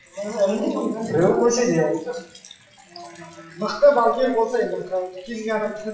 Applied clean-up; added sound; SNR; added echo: classical method WPE with log-MMSE.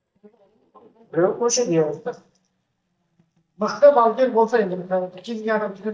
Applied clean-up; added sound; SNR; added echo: neural mask model DeepFilterNet 3.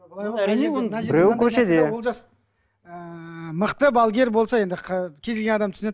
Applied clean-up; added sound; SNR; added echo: none; none; none; none.